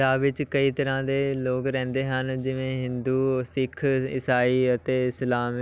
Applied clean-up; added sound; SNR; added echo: none; none; none; none.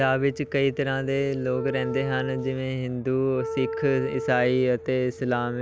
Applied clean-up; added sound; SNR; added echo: none; Wind instrument, woodwind instrument; 10 dB; none.